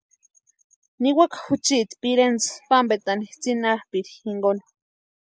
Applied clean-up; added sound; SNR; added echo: none; none; none; none.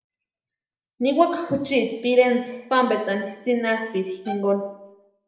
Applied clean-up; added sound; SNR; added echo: neural separator model SepFormer DNS4.